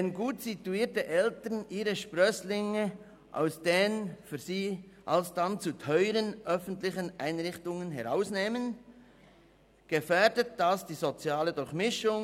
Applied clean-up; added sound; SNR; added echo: none; none; none; none.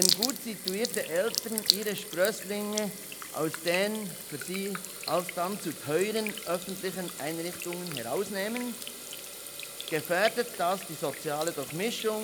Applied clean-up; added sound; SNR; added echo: none; Sink (filling or washing) / Water tap, faucet; 4 dB; none.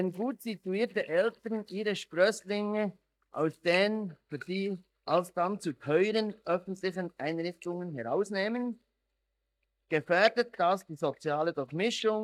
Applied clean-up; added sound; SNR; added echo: neural mask model DeepFilterNet 3.